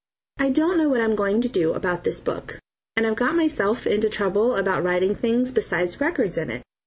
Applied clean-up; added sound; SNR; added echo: none; none; none; none.